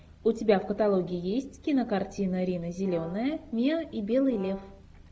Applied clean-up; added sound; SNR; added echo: none; Brass instrument; 19 dB; none.